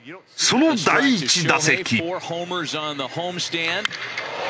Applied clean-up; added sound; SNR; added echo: none; none; none; none.